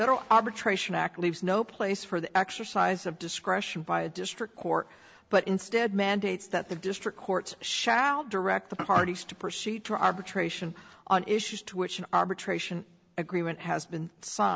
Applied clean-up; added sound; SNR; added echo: none; none; none; none.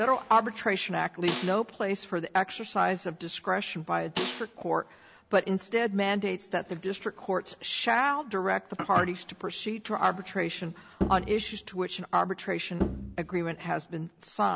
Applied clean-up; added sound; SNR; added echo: none; Bowed string instrument + Snare drum; 7 dB; none.